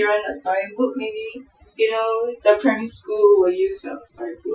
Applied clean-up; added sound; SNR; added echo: classical method Wiener filter.